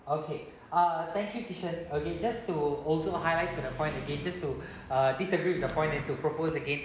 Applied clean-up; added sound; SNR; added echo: none; none; none; none.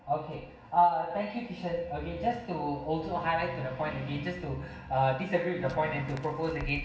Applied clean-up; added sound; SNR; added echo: none; Crackle; 19 dB; reverberation time 0.1 s.